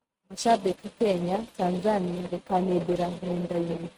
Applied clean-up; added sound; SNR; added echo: neural mask model RNNoise.